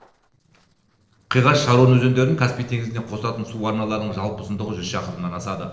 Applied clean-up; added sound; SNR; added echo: neural separator model SepFormer DNS4.